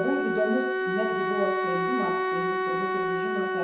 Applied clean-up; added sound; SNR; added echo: none; Wind instrument, woodwind instrument; -4 dB; reverberation time 0.4 s.